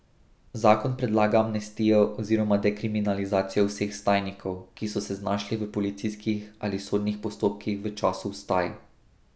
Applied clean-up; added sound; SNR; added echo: none; none; none; none.